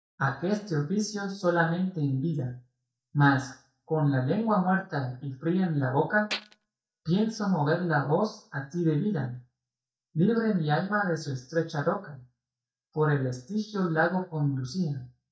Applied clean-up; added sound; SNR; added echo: neural mask model DeepFilterNet 3.